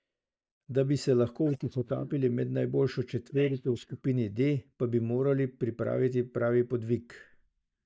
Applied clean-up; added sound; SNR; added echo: neural mask model DeepFilterNet 3.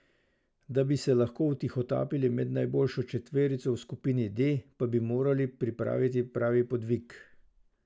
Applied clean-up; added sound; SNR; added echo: none; none; none; none.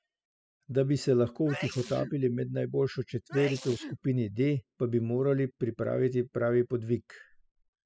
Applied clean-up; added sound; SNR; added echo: classical method spectral subtraction.